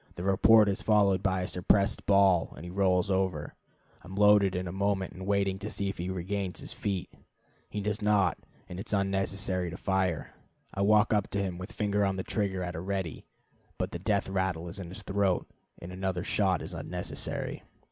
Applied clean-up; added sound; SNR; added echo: none; none; none; none.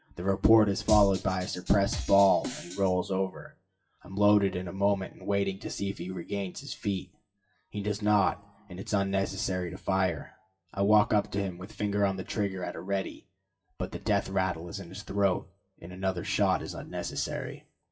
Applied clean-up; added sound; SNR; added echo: classical method WPE with log-MMSE.